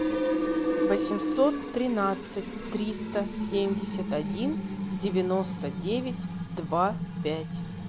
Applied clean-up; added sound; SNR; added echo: none; Fill (with liquid); 0 dB; none.